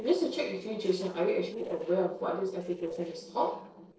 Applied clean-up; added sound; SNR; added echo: neural separator model SepFormer DNS4.